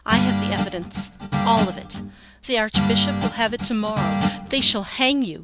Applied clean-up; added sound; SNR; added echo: none; Guitar; 1 dB; none.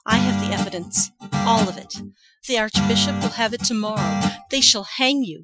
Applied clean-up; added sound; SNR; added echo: classical method Wiener filter.